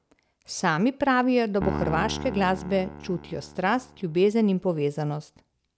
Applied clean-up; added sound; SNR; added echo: none; Piano; 12 dB; none.